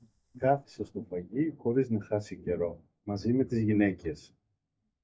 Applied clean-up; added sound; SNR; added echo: neural mask model DeepFilterNet 3.